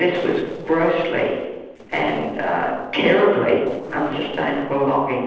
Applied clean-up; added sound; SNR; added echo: neural separator model SepFormer DNS4.